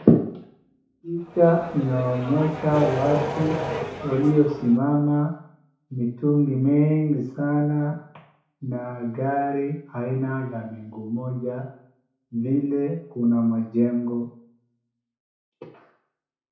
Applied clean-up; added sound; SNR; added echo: none; Accelerating, revving, vroom; 7 dB; reverberation time 0.6 s.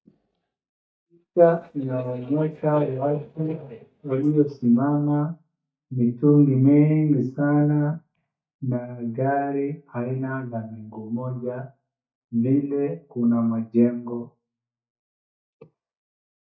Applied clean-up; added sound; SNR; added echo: neural mask model DeepFilterNet 3.